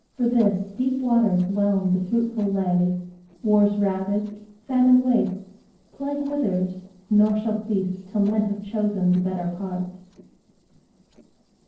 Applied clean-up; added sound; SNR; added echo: neural separator model SepFormer DNS4.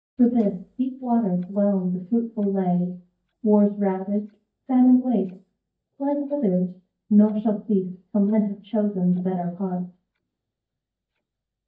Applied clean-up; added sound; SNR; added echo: neural mask model DeepFilterNet 3.